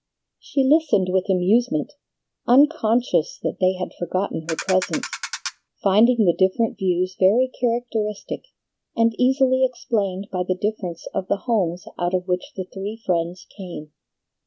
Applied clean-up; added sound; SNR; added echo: none; Ratchet, pawl; 9 dB; none.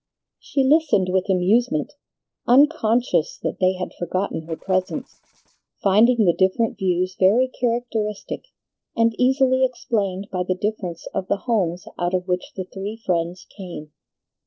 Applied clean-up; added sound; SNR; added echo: neural separator model SepFormer DNS4.